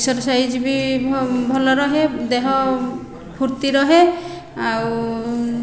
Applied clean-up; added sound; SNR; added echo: none; none; none; none.